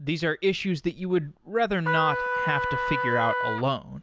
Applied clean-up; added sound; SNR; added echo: none; Trumpet; 1 dB; none.